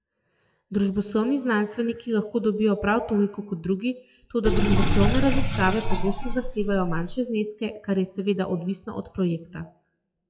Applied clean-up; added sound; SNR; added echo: classical method WPE with log-MMSE.